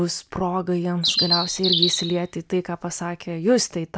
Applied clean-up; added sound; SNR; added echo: none; Bird; -1 dB; none.